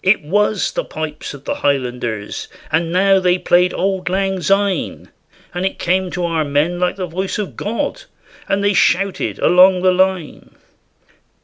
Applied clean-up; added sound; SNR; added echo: none; none; none; none.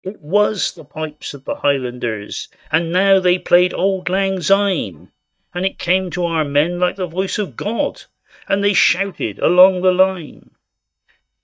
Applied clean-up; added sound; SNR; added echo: neural mask model DeepFilterNet 3.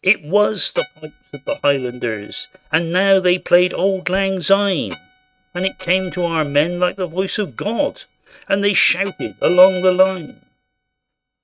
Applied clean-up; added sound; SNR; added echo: neural mask model RNNoise.